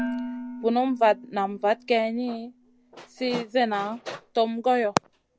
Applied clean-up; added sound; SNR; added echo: none; Dishes, pots, and pans; 13 dB; none.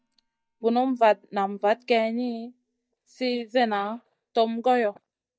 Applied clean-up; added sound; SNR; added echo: neural mask model DeepFilterNet 3.